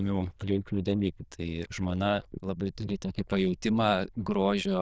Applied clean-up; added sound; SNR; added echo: neural diffusion model UNIVERSE++.